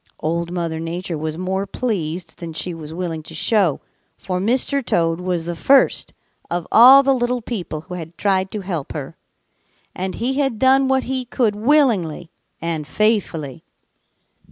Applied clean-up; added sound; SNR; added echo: none; none; none; none.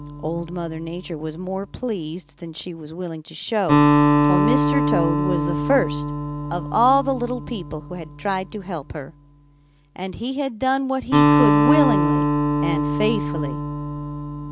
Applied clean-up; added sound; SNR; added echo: none; Acoustic guitar; -3 dB; none.